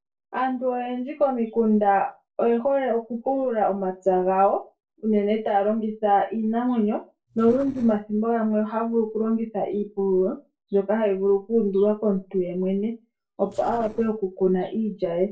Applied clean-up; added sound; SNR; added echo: neural separator model SepFormer DNS4.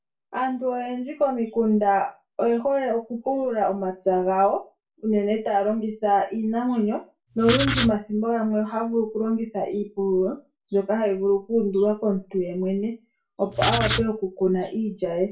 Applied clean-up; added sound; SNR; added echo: none; Writing; -2 dB; reverberation time 0.2 s.